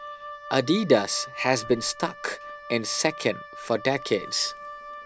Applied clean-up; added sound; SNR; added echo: none; Wind instrument, woodwind instrument; 13 dB; none.